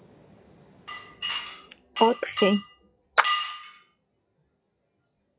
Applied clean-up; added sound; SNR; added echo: classical method log-MMSE.